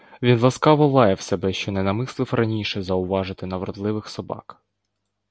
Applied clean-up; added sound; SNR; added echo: none; none; none; none.